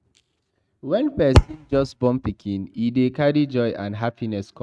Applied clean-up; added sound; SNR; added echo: neural mask model RNNoise.